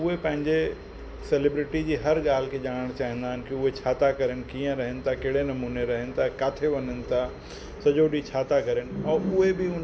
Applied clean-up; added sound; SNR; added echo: none; none; none; none.